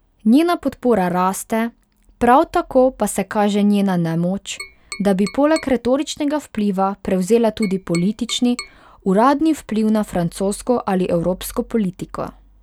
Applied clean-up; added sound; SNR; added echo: none; Tap; 17 dB; none.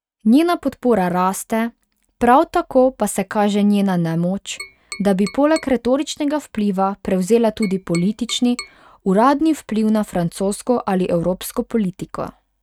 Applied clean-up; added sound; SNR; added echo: neural mask model RNNoise.